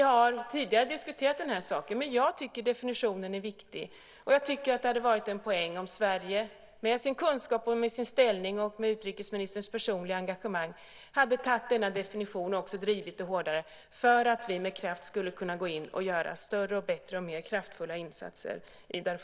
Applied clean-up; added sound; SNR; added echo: none; none; none; none.